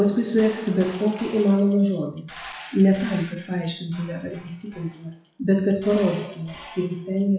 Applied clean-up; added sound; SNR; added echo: classical method WPE with log-MMSE.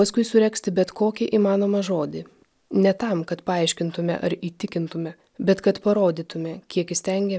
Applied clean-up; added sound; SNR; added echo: none; none; none; none.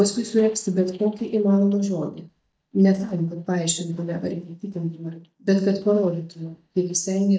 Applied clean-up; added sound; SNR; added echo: neural mask model DeepFilterNet 3.